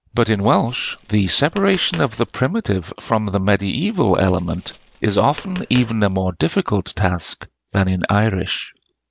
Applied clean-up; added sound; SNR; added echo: none; Tap; 20 dB; none.